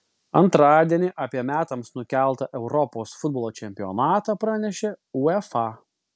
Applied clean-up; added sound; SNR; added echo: none; none; none; none.